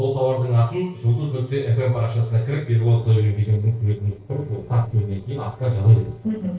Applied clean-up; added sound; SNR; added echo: neural separator model SepFormer DNS4.